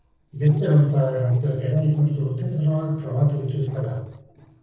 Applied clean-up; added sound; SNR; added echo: neural separator model SepFormer DNS4.